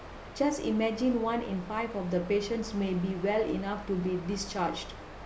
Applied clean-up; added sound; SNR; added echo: none; Water; 16 dB; reverberation time 0.6 s.